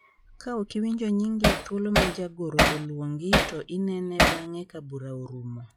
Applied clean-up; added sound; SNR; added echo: classical method log-MMSE.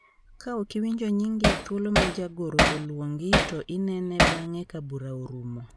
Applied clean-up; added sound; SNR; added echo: none; Hammer; -4 dB; none.